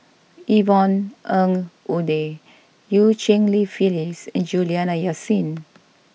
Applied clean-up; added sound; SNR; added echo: none; none; none; none.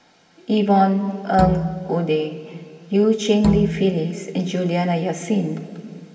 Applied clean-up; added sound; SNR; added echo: none; Bowed string instrument; 5 dB; reverberation time 2.4 s.